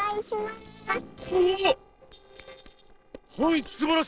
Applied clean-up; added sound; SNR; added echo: neural separator model SepFormer DNS4.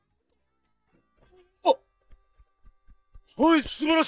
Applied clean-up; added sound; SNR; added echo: neural mask model DeepFilterNet 3.